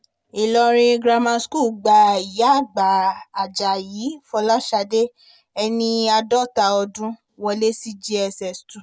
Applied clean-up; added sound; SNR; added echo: none; none; none; none.